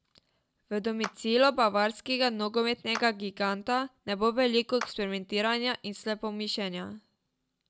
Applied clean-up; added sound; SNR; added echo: none; Clapping; 16 dB; none.